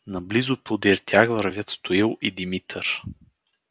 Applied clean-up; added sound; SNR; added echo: none; none; none; none.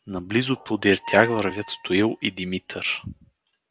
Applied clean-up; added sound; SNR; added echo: none; Squeak; 12 dB; none.